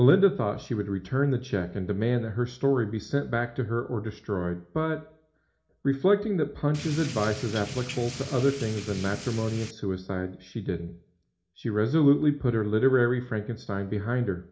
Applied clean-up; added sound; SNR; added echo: none; Drip / Rain; 11 dB; reverberation time 0.4 s.